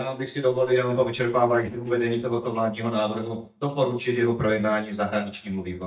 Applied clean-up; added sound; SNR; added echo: neural mask model DeepFilterNet 3.